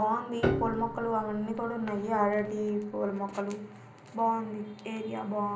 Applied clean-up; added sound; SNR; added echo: none; Piano; 5 dB; reverberation time 0.5 s.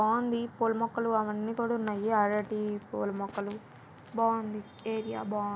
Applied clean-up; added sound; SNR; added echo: none; none; none; none.